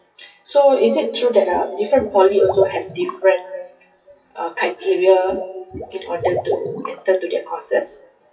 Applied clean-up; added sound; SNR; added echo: classical method WPE with log-MMSE.